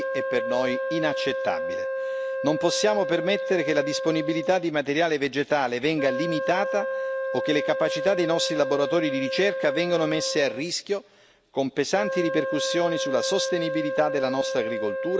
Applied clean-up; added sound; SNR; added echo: none; Wind instrument, woodwind instrument; 4 dB; none.